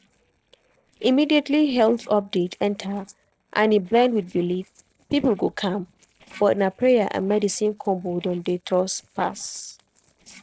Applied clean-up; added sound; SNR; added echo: neural separator model SepFormer DNS4.